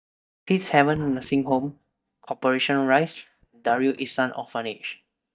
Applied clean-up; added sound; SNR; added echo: neural mask model DeepFilterNet 3.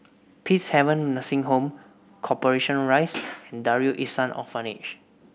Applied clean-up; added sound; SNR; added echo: none; none; none; none.